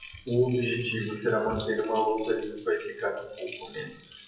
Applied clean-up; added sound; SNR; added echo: classical method WPE with log-MMSE.